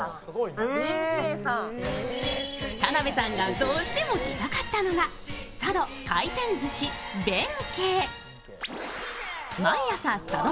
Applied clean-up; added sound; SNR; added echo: none; Sliding door; 18 dB; none.